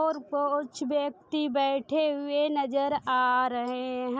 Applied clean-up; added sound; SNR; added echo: none; none; none; none.